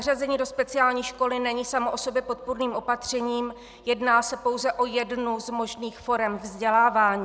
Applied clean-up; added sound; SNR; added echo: none; none; none; none.